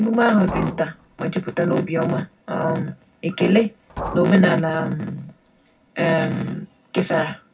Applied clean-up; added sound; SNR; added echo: none; Liquid; 15 dB; reverberation time 0.4 s.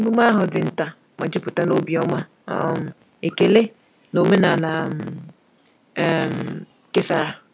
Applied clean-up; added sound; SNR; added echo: none; none; none; none.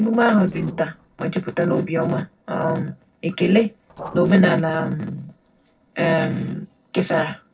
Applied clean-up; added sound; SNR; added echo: neural separator model SepFormer DNS4.